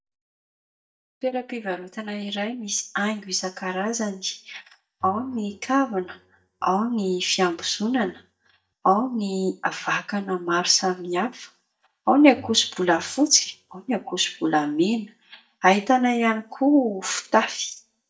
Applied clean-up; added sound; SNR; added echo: neural mask model DeepFilterNet 3.